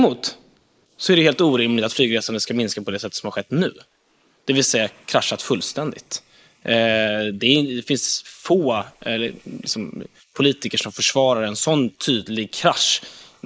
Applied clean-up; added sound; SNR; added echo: neural mask model Resemble Enhance denoiser.